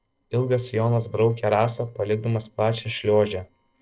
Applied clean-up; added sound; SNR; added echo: neural separator model SepFormer DNS4.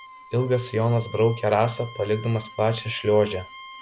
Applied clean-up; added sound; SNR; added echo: none; Bowed string instrument; 19 dB; none.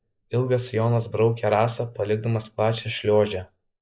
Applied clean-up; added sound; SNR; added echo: neural mask model Resemble Enhance denoiser.